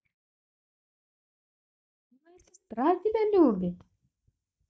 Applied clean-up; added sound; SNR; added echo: neural mask model DeepFilterNet 3.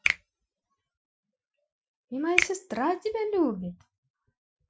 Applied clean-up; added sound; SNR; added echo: classical method Wiener filter.